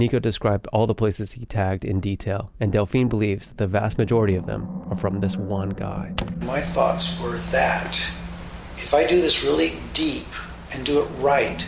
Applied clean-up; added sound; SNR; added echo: none; Animal; 15 dB; none.